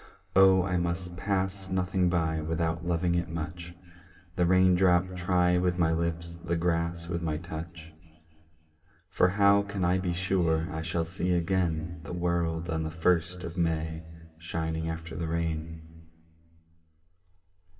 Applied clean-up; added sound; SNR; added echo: none; none; none; reverberation time 2.3 s.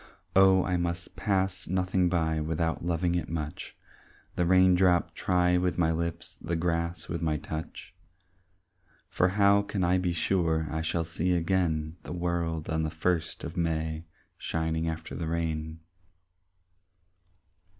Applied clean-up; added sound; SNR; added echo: none; none; none; none.